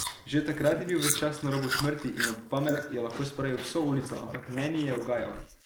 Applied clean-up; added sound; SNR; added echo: neural mask model Resemble Enhance denoiser.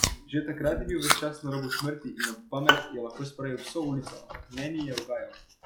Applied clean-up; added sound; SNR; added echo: classical method log-MMSE.